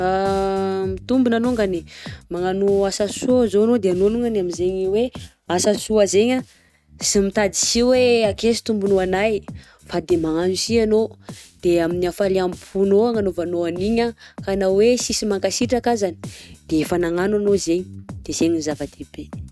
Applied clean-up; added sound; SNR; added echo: neural mask model RNNoise.